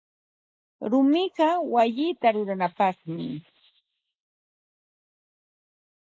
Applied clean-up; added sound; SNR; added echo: neural mask model Resemble Enhance denoiser.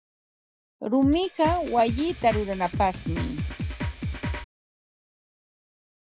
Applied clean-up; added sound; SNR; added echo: none; Drum kit; 4 dB; none.